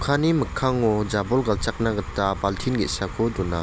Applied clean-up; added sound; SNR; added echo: none; Buzz; 17 dB; none.